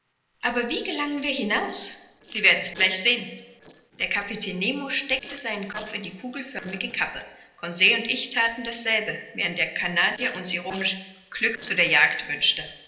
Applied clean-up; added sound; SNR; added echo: neural separator model SepFormer DNS4.